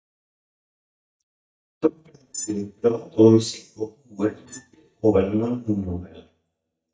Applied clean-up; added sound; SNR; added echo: neural mask model DeepFilterNet 3.